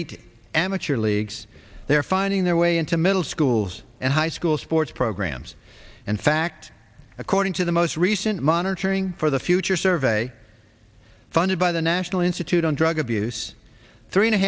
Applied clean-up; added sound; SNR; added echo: none; none; none; none.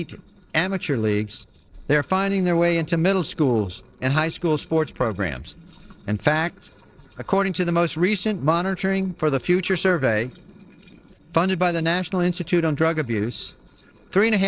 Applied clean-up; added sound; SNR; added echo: neural separator model SepFormer DNS4.